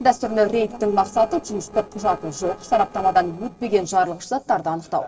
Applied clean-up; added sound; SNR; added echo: neural separator model SepFormer DNS4.